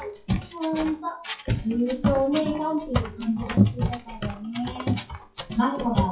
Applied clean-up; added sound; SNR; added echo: classical method WPE with log-MMSE.